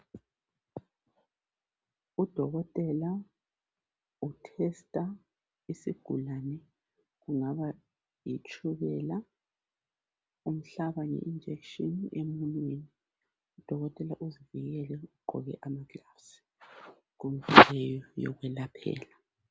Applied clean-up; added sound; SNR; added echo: none; none; none; none.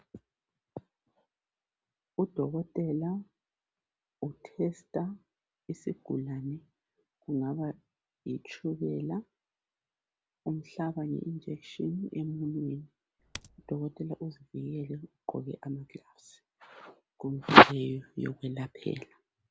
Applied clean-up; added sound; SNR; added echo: none; Typing; 16 dB; none.